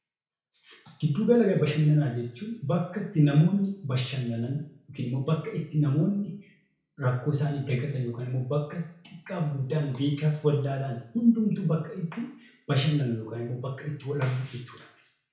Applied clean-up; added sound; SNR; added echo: none; none; none; reverberation time 0.6 s.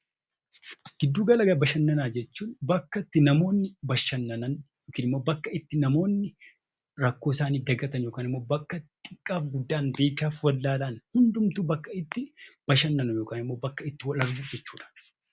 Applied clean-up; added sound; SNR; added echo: none; none; none; none.